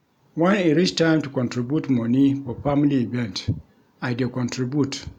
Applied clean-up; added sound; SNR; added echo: none; none; none; none.